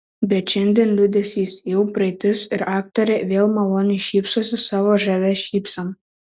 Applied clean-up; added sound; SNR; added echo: none; none; none; none.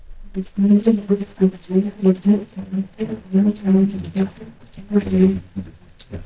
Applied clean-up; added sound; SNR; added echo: neural mask model DeepFilterNet 3.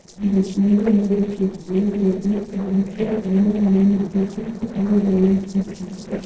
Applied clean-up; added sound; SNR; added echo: neural separator model SepFormer DNS4.